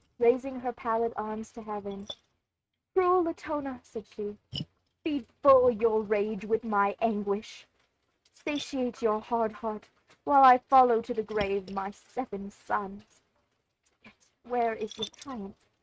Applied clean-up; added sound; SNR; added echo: neural mask model RNNoise.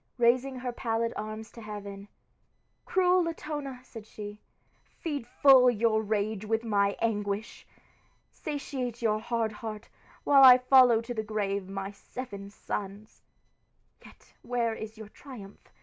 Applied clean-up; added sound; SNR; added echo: none; none; none; none.